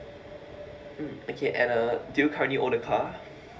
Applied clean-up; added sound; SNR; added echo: none; Wind; 18 dB; reverberation time 0.3 s.